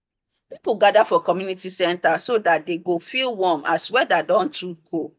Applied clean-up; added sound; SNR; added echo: neural mask model DeepFilterNet 3.